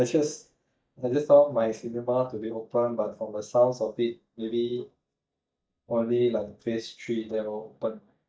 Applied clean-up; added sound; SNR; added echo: neural mask model DeepFilterNet 3.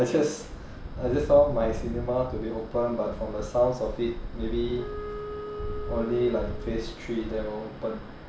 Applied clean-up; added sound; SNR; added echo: none; Wind instrument, woodwind instrument + Wind; 8 dB; none.